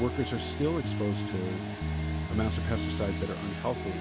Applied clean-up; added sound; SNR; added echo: none; Domestic sounds, home sounds; 13 dB; none.